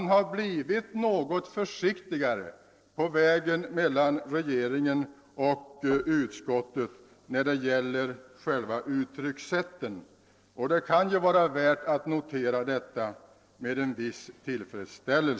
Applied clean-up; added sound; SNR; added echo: neural separator model SepFormer DNS4.